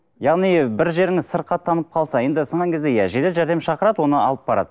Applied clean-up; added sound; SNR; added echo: none; none; none; none.